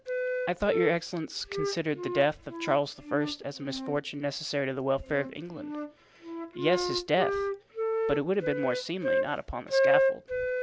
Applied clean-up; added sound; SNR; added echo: none; Wind instrument, woodwind instrument; 1 dB; none.